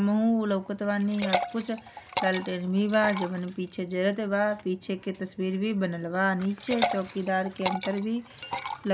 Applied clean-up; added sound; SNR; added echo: none; Liquid; 9 dB; none.